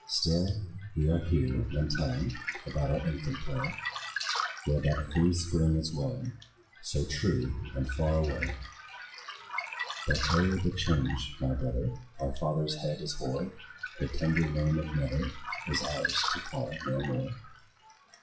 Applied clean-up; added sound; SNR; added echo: classical method WPE with log-MMSE.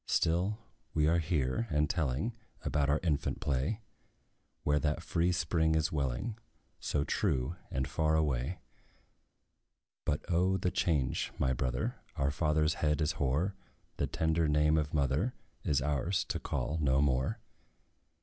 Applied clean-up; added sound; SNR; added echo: none; none; none; none.